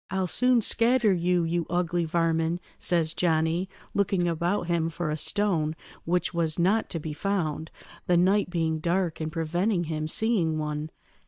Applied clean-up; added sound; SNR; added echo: neural mask model DeepFilterNet 3.